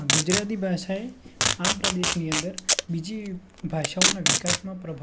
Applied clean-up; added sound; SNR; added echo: none; Packing tape, duct tape; -3 dB; none.